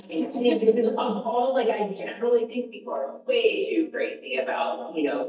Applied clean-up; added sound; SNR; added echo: neural mask model DeepFilterNet 3.